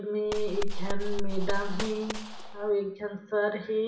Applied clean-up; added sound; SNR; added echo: none; Gunshot, gunfire; -4 dB; reverberation time 0.7 s.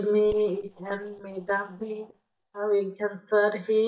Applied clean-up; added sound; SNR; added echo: neural mask model DeepFilterNet 3.